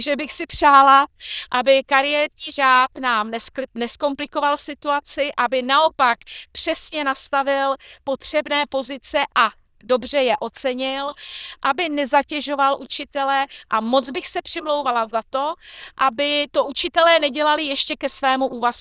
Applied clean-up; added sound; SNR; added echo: neural diffusion model UNIVERSE++.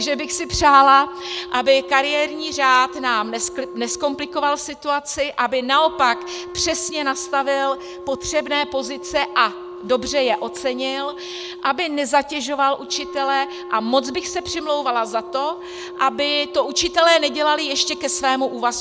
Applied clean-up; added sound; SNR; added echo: none; Wind instrument, woodwind instrument; 14 dB; none.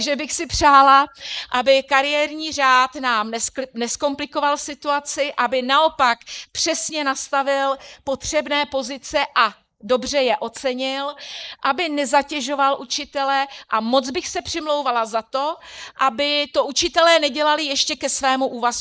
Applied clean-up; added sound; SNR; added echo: neural mask model Resemble Enhance denoiser.